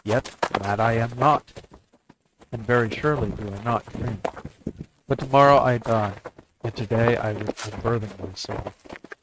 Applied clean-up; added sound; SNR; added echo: neural mask model RNNoise.